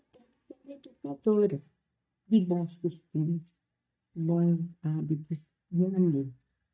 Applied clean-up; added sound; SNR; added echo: neural mask model DeepFilterNet 3.